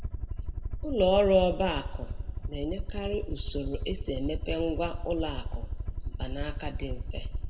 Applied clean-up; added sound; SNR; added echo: none; Aircraft; 2 dB; reverberation time 1.0 s.